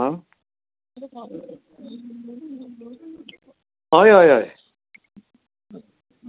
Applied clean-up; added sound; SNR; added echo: none; none; none; none.